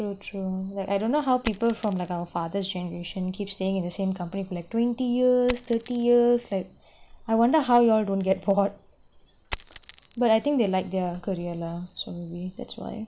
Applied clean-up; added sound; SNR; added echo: none; Coin (dropping); 14 dB; none.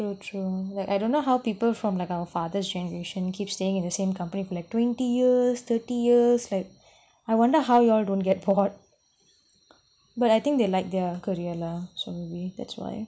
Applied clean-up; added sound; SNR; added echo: none; none; none; none.